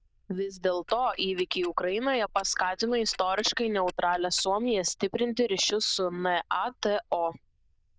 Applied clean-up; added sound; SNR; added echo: neural diffusion model UNIVERSE++.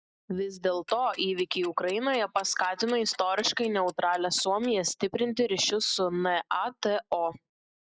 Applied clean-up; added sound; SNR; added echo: neural mask model Resemble Enhance denoiser.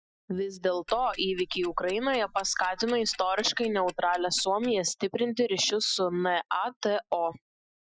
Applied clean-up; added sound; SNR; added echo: classical method Wiener filter.